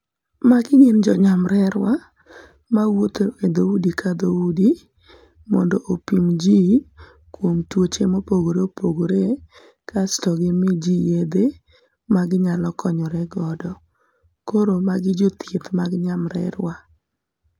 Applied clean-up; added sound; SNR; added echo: none; none; none; none.